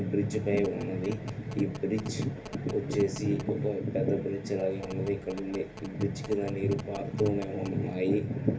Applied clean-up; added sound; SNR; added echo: none; Telephone; 16 dB; reverberation time 0.3 s.